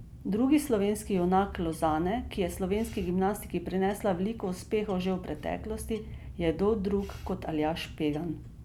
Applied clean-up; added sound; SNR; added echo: none; Bird; 13 dB; none.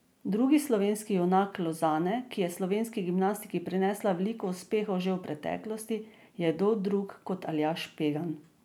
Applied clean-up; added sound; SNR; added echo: none; none; none; none.